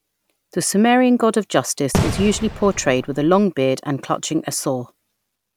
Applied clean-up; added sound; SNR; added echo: none; Fireworks; 5 dB; none.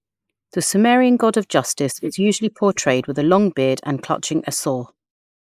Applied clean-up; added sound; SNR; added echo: neural mask model Resemble Enhance denoiser.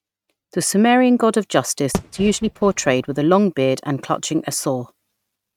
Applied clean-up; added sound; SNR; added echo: neural mask model RNNoise.